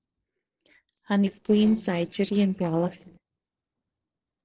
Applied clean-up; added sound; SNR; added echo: neural separator model SepFormer DNS4.